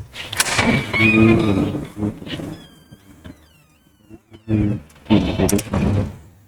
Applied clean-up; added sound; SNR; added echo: neural mask model RNNoise.